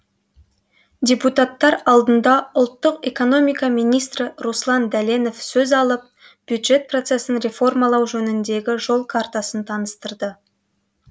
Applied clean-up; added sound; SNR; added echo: none; none; none; none.